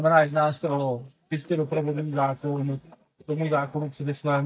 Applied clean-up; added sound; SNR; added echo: neural mask model DeepFilterNet 3.